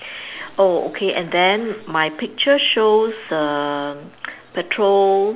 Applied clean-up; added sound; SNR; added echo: none; none; none; none.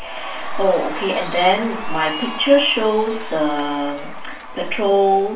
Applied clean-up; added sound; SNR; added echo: none; Cheering; 13 dB; reverberation time 0.3 s.